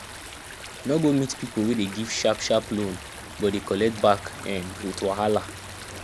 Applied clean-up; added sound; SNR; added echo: none; Stream; 13 dB; none.